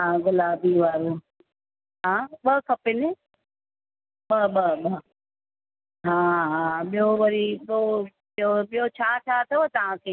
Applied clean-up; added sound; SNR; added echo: none; none; none; none.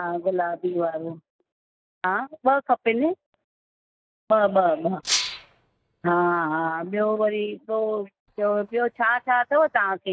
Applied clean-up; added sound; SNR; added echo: neural mask model DeepFilterNet 3.